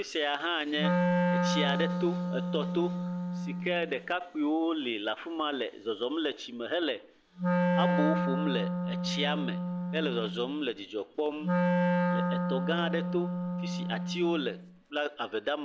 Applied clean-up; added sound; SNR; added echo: none; Wind instrument, woodwind instrument; -3 dB; none.